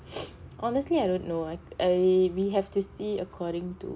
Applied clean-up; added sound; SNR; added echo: none; none; none; none.